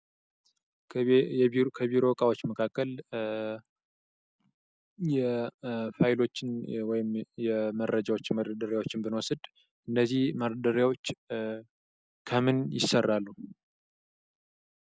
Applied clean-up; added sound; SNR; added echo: none; none; none; none.